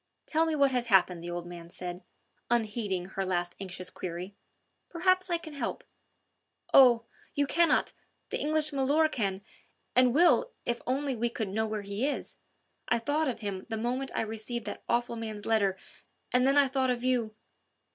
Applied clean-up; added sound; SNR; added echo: none; none; none; none.